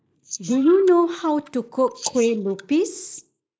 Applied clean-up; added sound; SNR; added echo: neural mask model Resemble Enhance denoiser.